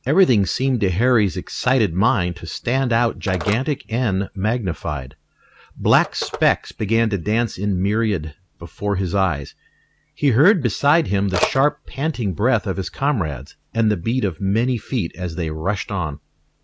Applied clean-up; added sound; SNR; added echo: none; Telephone; 17 dB; none.